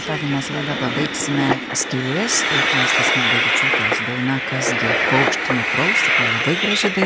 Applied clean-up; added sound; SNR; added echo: none; Train; -4 dB; none.